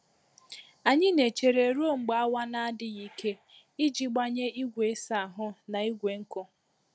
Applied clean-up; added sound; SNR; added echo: none; none; none; none.